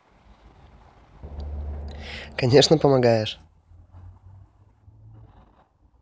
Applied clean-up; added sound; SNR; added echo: none; Drum; 11 dB; none.